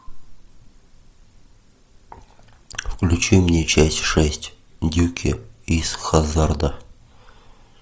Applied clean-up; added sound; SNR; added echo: none; none; none; none.